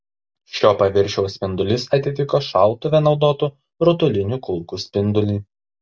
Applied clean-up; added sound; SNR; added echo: none; none; none; none.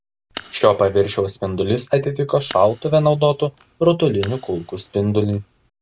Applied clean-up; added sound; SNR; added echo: none; Fire; 18 dB; none.